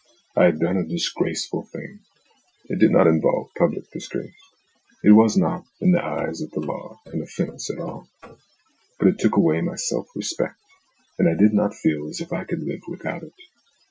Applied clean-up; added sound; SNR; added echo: classical method Wiener filter.